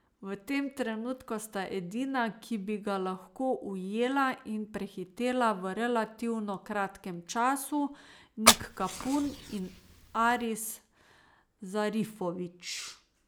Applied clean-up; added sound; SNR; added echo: none; Fire; -3 dB; none.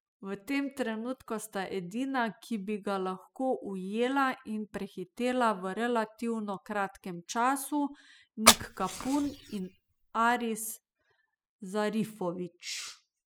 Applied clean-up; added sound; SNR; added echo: classical method spectral subtraction.